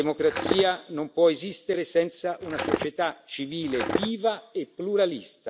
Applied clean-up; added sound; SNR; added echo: none; Skateboard; 2 dB; none.